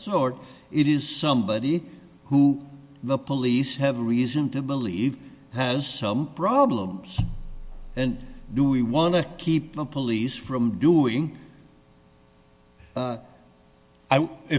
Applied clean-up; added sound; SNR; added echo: none; none; none; none.